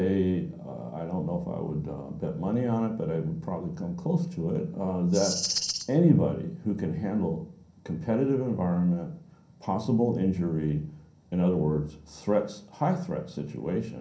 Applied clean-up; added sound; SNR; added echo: none; Rattle (instrument); 4 dB; reverberation time 0.6 s.